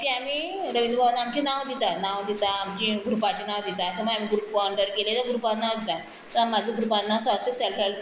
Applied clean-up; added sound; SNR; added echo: none; Rattle (instrument); 12 dB; none.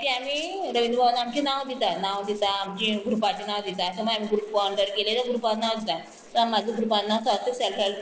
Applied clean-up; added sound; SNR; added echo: neural separator model SepFormer DNS4.